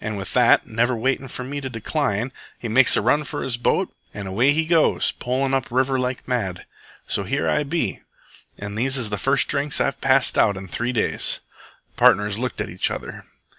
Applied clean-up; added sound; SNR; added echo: none; none; none; none.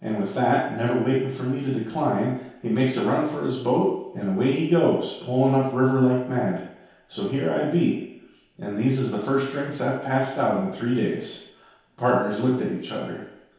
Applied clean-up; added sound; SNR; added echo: none; none; none; reverberation time 0.8 s.